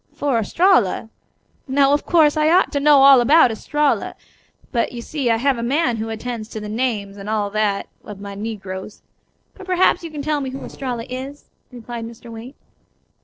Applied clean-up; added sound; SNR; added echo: neural separator model SepFormer DNS4.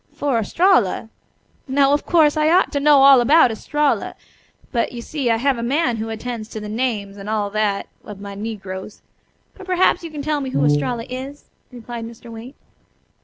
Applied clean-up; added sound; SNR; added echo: none; Brass instrument; 1 dB; none.